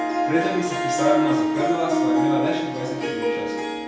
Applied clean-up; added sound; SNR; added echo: none; Harp; -4 dB; reverberation time 0.6 s.